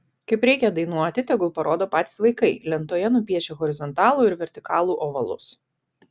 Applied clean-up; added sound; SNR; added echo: none; none; none; none.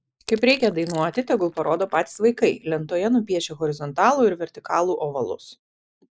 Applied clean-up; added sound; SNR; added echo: neural mask model Resemble Enhance denoiser.